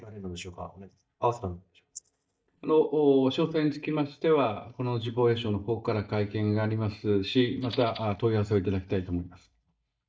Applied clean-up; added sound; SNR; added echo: neural mask model DeepFilterNet 3.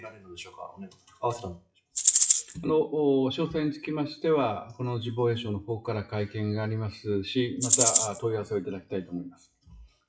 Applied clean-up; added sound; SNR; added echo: classical method WPE with log-MMSE.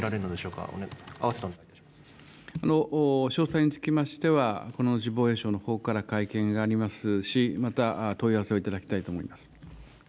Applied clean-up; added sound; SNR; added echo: none; none; none; none.